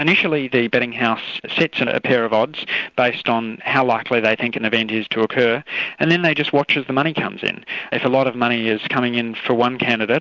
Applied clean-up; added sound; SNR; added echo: none; none; none; none.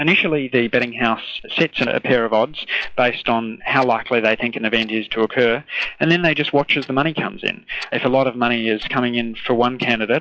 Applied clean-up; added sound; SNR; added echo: classical method log-MMSE.